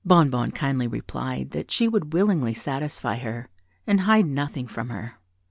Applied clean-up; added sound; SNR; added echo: none; none; none; none.